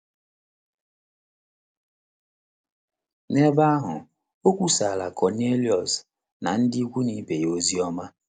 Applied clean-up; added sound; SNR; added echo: none; none; none; none.